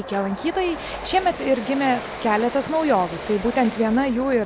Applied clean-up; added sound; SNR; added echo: none; Train; 12 dB; none.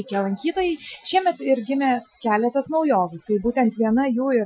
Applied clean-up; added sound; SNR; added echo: classical method Wiener filter.